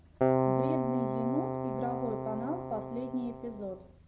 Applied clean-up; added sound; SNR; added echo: none; Keyboard (musical); -4 dB; none.